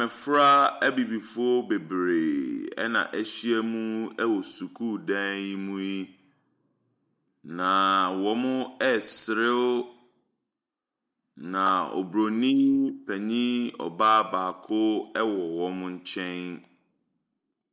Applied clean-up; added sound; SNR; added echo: neural mask model Resemble Enhance denoiser.